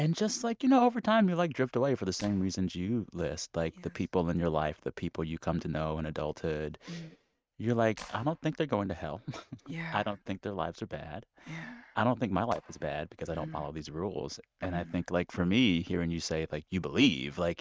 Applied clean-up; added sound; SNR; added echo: neural mask model RNNoise.